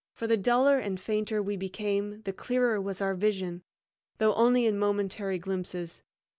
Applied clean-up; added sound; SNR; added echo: none; none; none; none.